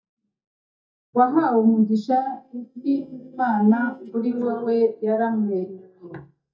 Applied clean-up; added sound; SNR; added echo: neural mask model DeepFilterNet 3.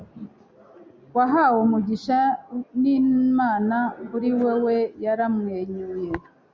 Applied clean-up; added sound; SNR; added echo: none; none; none; none.